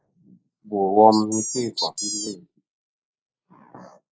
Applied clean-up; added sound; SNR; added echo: neural mask model Resemble Enhance denoiser.